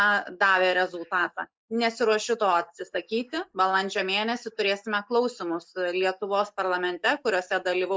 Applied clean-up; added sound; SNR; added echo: neural mask model Resemble Enhance denoiser.